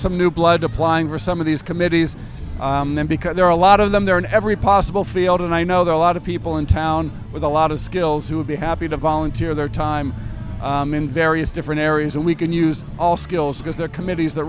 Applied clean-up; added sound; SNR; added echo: none; none; none; none.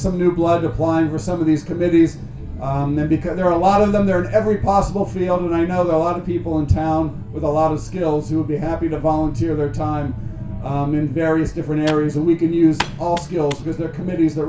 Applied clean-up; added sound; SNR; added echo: none; Computer keyboard; 15 dB; reverberation time 0.3 s.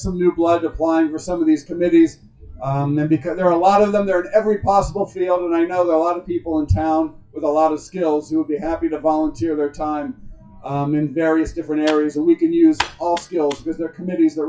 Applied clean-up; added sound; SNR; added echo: classical method WPE with log-MMSE.